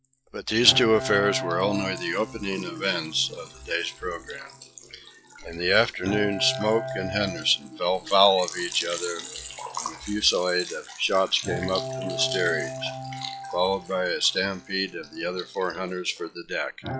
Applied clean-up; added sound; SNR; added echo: classical method log-MMSE.